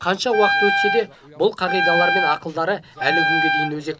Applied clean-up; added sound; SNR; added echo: none; Wind instrument, woodwind instrument; -1 dB; none.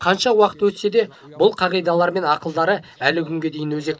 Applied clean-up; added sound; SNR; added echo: neural mask model Resemble Enhance denoiser.